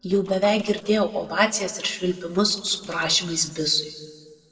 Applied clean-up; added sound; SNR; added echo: neural separator model SepFormer DNS4.